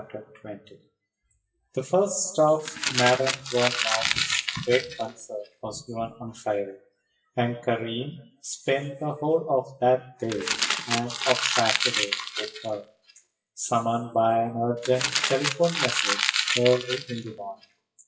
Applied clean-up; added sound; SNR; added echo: classical method WPE with log-MMSE.